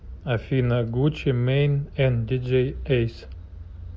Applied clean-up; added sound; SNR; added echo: none; none; none; none.